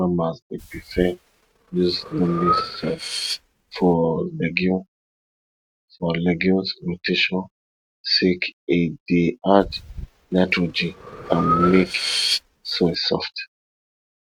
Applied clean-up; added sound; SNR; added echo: neural mask model RNNoise.